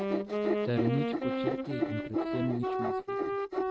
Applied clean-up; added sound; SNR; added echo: neural mask model RNNoise.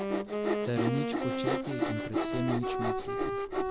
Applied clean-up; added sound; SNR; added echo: none; Wind instrument, woodwind instrument + Sawing; -5 dB; none.